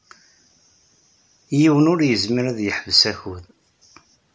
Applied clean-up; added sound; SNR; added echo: none; none; none; none.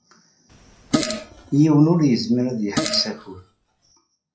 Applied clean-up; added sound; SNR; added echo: classical method WPE with log-MMSE.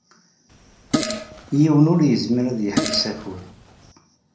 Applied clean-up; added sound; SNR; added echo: none; Fart; 7 dB; reverberation time 0.6 s.